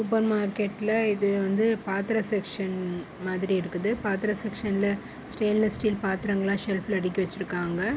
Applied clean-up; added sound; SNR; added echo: none; none; none; none.